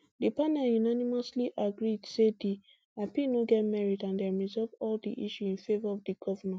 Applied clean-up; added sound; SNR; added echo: none; none; none; none.